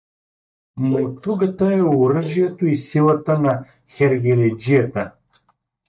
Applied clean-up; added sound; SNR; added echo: neural mask model DeepFilterNet 3.